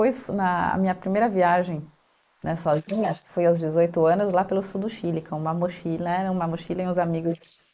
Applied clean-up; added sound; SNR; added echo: neural mask model Resemble Enhance denoiser.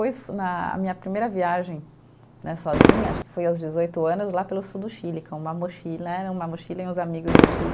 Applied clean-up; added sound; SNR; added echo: none; Fireworks; -1 dB; none.